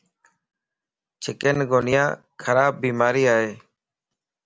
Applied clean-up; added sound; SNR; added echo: none; none; none; none.